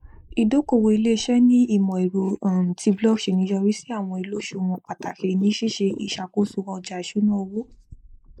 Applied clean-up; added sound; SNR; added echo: neural mask model Resemble Enhance denoiser.